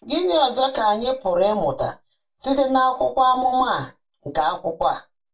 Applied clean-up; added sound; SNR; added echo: none; none; none; reverberation time 0.2 s.